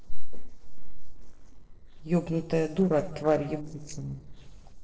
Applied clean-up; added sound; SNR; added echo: neural separator model SepFormer DNS4.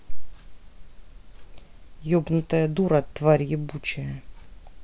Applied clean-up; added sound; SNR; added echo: none; none; none; none.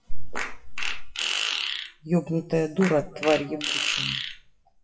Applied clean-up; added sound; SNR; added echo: classical method WPE with log-MMSE.